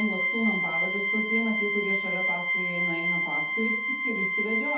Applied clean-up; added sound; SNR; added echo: none; Organ; -4 dB; reverberation time 0.6 s.